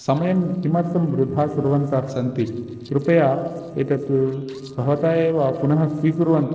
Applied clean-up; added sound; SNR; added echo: neural separator model SepFormer DNS4.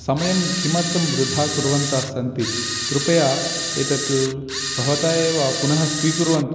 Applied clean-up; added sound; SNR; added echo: none; Camera; 4 dB; none.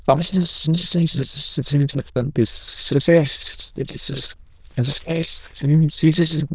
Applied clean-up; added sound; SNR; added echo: neural diffusion model UNIVERSE++.